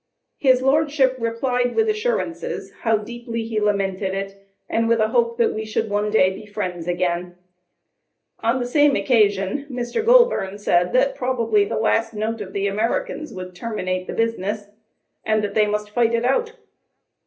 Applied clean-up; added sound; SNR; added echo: none; none; none; reverberation time 0.3 s.